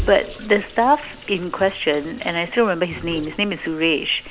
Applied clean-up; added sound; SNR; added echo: none; Sink (filling or washing) / Water tap, faucet; 15 dB; none.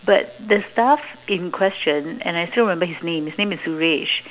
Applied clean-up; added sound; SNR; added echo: none; none; none; none.